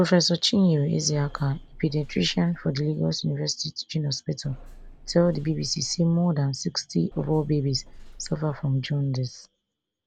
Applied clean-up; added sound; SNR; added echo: none; Bus / Engine; 20 dB; none.